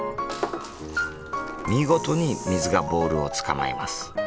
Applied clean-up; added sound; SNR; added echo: none; Snare drum + Percussion; 18 dB; none.